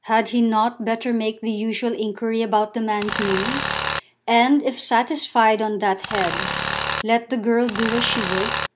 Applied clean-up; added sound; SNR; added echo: none; Tools; 4 dB; none.